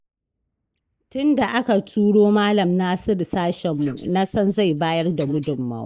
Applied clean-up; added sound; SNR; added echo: neural mask model Resemble Enhance denoiser.